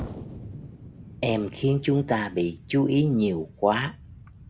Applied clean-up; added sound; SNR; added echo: none; Explosion; 16 dB; none.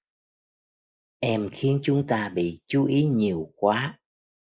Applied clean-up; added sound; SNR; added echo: neural mask model Resemble Enhance denoiser.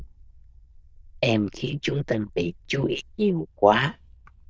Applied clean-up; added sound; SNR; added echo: neural diffusion model UNIVERSE++.